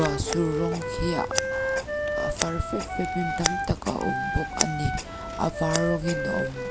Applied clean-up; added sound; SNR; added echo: none; Scissors + Wind instrument, woodwind instrument; 0 dB; none.